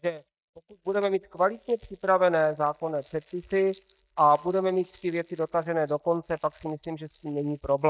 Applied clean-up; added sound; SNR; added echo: neural mask model DeepFilterNet 3.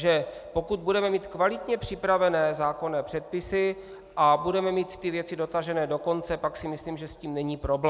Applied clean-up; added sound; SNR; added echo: none; none; none; none.